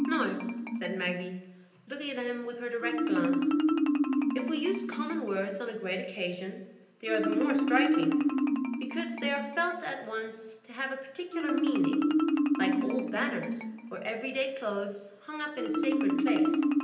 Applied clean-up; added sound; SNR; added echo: none; Marimba, xylophone; -4 dB; reverberation time 0.8 s.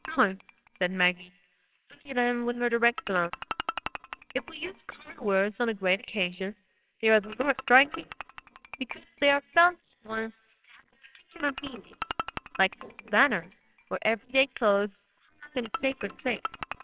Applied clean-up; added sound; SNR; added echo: neural separator model SepFormer WHAMR!.